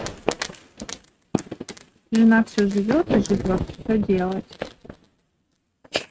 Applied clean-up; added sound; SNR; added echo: neural mask model RNNoise.